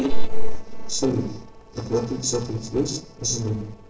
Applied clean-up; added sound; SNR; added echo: neural separator model SepFormer DNS4.